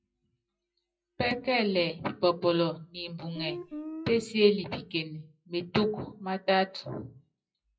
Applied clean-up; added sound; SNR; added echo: classical method WPE with log-MMSE.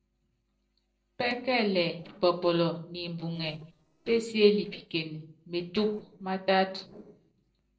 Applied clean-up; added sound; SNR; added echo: neural separator model SepFormer DNS4.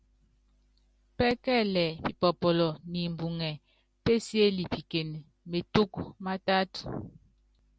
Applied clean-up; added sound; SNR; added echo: none; none; none; none.